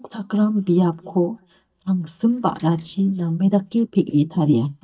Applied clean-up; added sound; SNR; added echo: neural mask model DeepFilterNet 3.